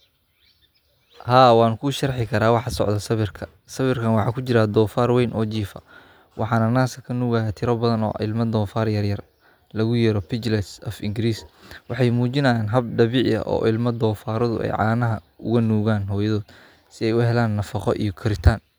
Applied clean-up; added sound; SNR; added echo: none; none; none; none.